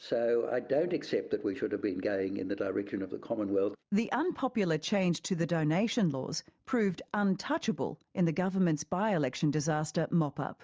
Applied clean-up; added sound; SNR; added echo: none; none; none; none.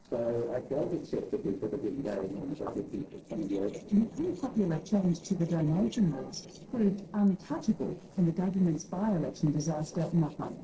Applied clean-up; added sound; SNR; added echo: neural separator model SepFormer DNS4.